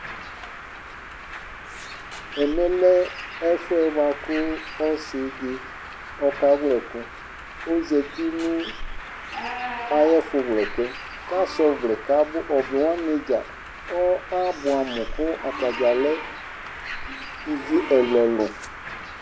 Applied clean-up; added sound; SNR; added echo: none; Bird; 12 dB; none.